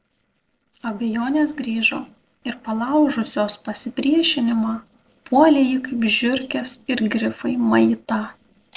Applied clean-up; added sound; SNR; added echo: neural separator model SepFormer DNS4.